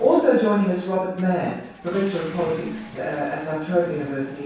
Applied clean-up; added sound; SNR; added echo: none; Toilet flush / Water; 17 dB; reverberation time 0.7 s.